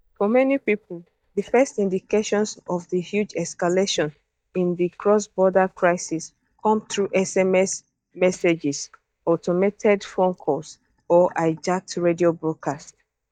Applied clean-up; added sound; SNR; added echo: neural mask model DeepFilterNet 3.